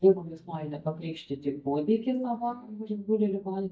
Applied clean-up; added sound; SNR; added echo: neural mask model DeepFilterNet 3.